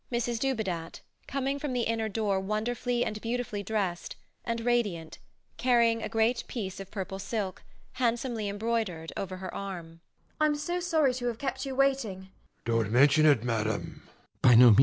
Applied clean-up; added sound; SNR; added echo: none; none; none; none.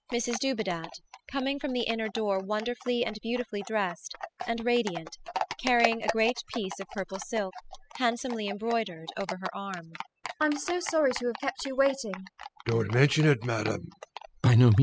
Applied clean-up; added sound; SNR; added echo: classical method spectral subtraction.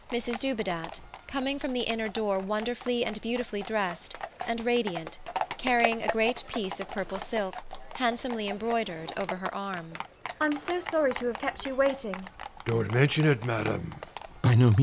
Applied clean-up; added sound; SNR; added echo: none; Livestock, farm animals, working animals; 11 dB; none.